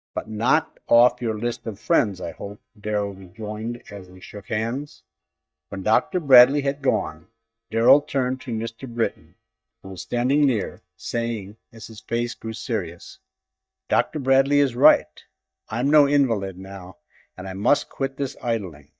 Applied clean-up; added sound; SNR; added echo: neural mask model DeepFilterNet 3.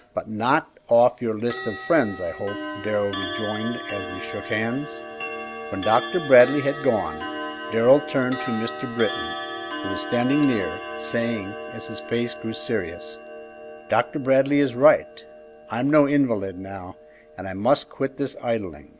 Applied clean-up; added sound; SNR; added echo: none; Clock; 11 dB; none.